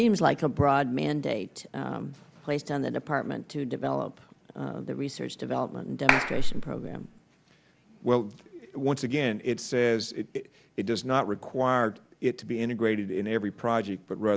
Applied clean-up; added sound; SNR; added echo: none; Clapping; -4 dB; none.